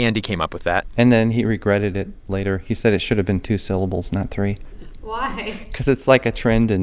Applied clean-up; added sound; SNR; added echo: none; none; none; none.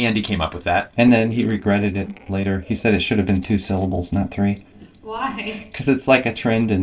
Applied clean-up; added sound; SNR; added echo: neural separator model SepFormer DNS4.